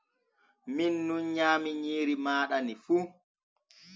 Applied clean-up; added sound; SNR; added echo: none; none; none; none.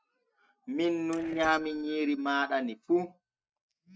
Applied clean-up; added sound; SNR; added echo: neural mask model RNNoise.